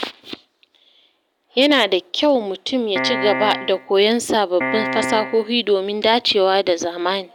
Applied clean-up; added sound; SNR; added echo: none; Piano; 5 dB; none.